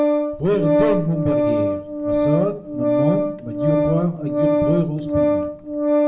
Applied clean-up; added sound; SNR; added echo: none; Organ; -4 dB; reverberation time 0.5 s.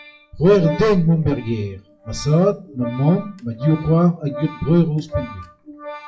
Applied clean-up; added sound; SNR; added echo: classical method WPE with log-MMSE.